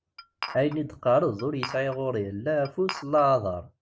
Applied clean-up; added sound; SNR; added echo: none; Glass; 15 dB; none.